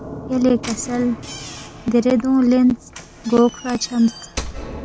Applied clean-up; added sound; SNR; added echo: none; Knock / Slam; 14 dB; none.